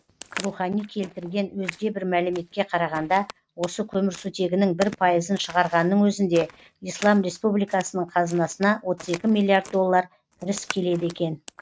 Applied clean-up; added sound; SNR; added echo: neural mask model RNNoise.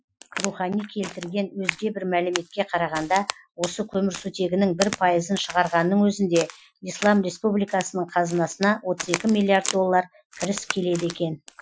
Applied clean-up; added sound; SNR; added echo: classical method Wiener filter.